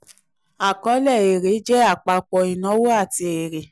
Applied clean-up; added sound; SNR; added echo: none; none; none; none.